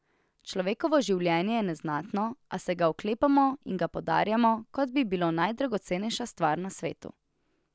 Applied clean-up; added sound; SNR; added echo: none; none; none; none.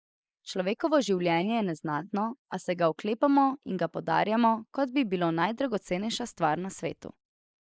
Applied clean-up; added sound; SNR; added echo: neural mask model Resemble Enhance denoiser.